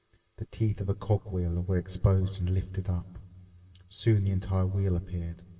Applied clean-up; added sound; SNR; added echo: none; none; none; reverberation time 2.9 s.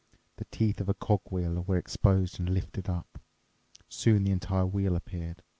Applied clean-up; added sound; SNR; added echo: none; none; none; none.